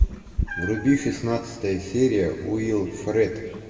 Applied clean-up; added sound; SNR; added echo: none; Meow; 6 dB; reverberation time 2.0 s.